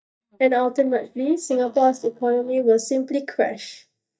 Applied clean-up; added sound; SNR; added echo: neural mask model DeepFilterNet 3.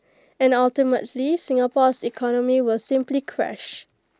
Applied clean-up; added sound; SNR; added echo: none; none; none; none.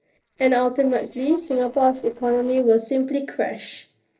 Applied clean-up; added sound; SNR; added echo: neural separator model SepFormer DNS4.